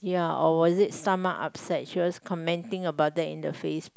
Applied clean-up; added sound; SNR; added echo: none; none; none; none.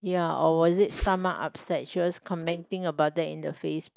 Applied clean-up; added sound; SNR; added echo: neural mask model DeepFilterNet 3.